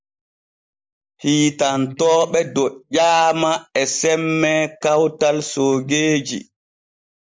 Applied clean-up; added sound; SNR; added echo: neural mask model Resemble Enhance denoiser.